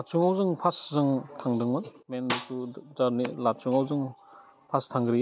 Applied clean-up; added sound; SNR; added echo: none; Snare drum; 10 dB; none.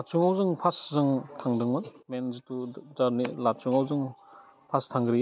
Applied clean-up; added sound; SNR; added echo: none; none; none; none.